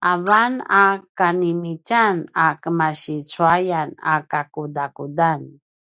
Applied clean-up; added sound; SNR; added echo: neural mask model DeepFilterNet 3.